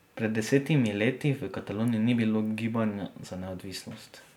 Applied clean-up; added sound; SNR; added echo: none; none; none; none.